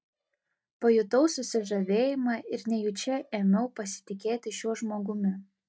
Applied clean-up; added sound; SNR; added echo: neural mask model DeepFilterNet 3.